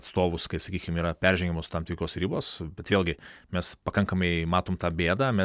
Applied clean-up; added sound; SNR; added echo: none; none; none; none.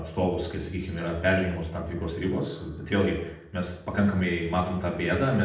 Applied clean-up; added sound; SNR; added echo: neural separator model SepFormer DNS4.